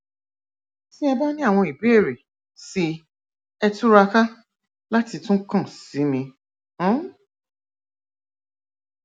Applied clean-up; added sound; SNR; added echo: none; none; none; none.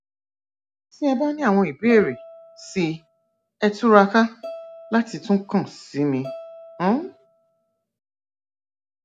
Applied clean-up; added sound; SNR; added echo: none; Bowed string instrument; 18 dB; none.